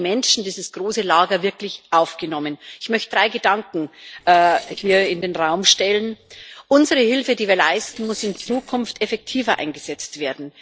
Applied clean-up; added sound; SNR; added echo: neural separator model SepFormer DNS4.